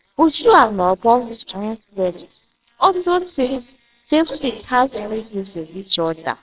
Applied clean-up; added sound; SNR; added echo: neural separator model SepFormer WHAMR!.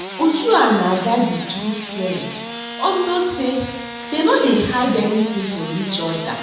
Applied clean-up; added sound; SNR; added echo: none; Engine starting / Sawing; 11 dB; reverberation time 1.0 s.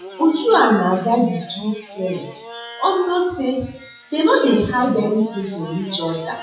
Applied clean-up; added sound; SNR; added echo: classical method WPE with log-MMSE.